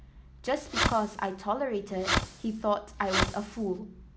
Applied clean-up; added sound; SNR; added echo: none; Fireworks; 0 dB; none.